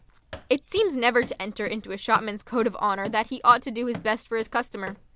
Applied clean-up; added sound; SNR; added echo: none; Run; 18 dB; none.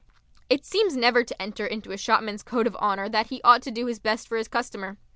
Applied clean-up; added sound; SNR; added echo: none; none; none; none.